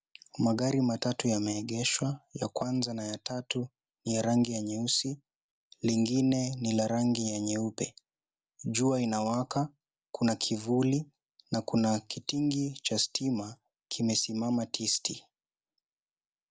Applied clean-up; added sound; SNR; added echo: none; none; none; none.